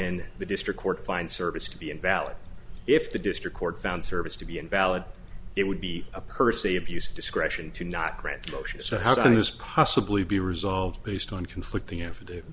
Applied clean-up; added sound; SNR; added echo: none; none; none; none.